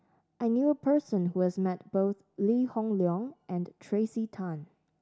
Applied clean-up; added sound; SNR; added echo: none; none; none; none.